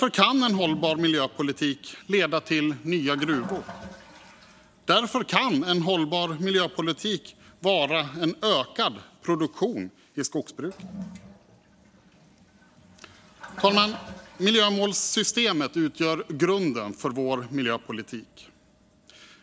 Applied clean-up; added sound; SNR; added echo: none; Toilet flush; 20 dB; none.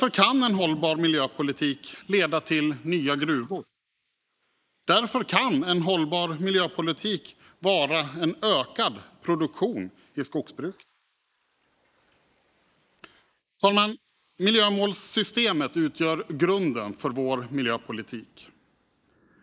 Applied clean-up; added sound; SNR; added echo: neural mask model Resemble Enhance denoiser.